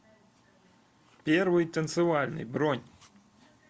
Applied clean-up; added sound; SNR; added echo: none; none; none; none.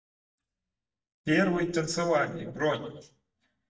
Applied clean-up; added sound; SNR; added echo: neural mask model DeepFilterNet 3.